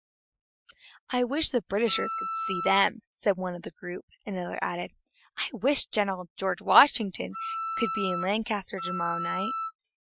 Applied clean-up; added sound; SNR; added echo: classical method Wiener filter.